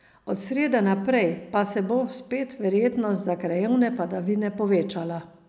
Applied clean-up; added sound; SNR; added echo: none; none; none; none.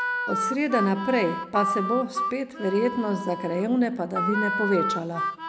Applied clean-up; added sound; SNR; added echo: none; Harmonica; 4 dB; none.